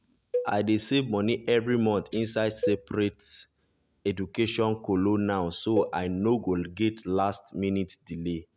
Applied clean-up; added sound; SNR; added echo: none; Cowbell; 10 dB; none.